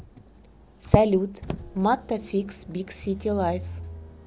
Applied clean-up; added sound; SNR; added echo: none; Motor vehicle (road); 14 dB; none.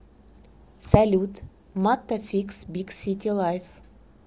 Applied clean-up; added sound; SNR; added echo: none; none; none; none.